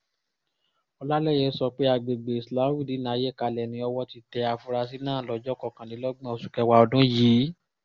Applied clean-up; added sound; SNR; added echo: none; none; none; none.